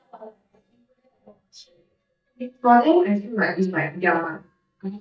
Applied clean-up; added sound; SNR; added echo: neural mask model DeepFilterNet 3.